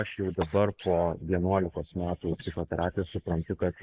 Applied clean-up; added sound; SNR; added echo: neural mask model Resemble Enhance denoiser.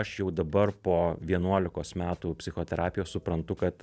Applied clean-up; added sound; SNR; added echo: none; none; none; none.